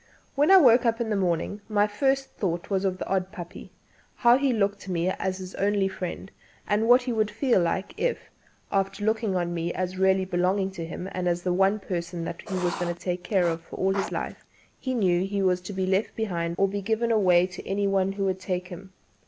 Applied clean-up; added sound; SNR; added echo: none; Writing; 12 dB; none.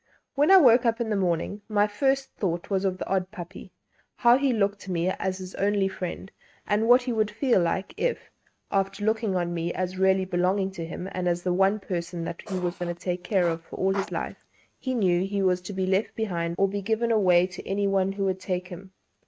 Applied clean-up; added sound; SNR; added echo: neural mask model RNNoise.